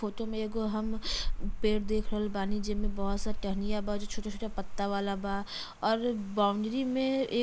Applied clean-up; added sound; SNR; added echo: none; Rain; 1 dB; none.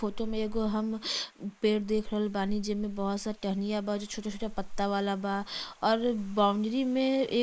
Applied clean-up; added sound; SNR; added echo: neural mask model Resemble Enhance denoiser.